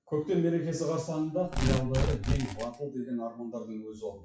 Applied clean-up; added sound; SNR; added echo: classical method WPE with log-MMSE.